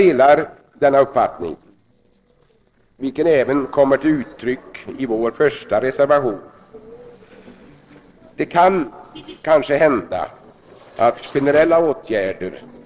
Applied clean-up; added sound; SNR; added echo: neural separator model SepFormer DNS4.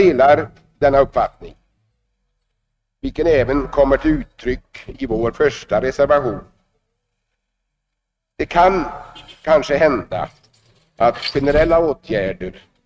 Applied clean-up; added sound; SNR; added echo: neural mask model RNNoise.